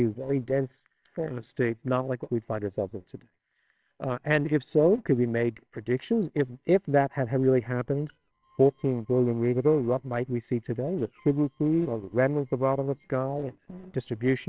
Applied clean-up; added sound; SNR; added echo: neural separator model SepFormer WHAMR!.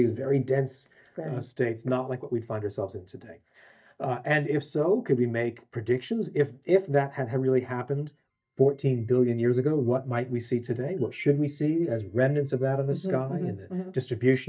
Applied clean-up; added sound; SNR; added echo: neural mask model DeepFilterNet 3.